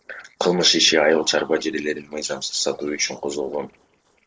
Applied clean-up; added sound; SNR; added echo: neural separator model SepFormer DNS4.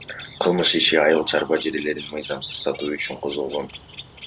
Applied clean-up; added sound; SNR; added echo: none; Bird; 17 dB; none.